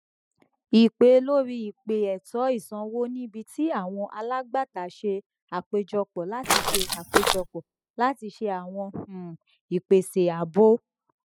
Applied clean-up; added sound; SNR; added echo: classical method spectral subtraction.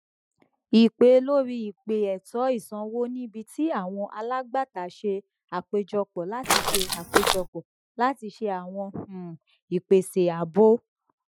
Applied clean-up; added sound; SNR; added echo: classical method Wiener filter.